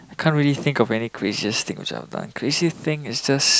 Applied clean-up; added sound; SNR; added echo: none; none; none; none.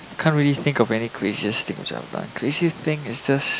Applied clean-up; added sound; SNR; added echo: none; Water; 20 dB; none.